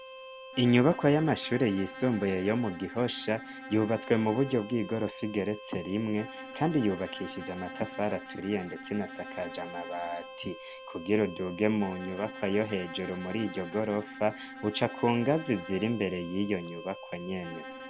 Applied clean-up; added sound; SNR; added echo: none; Bowed string instrument + Bowed string instrument; 13 dB; none.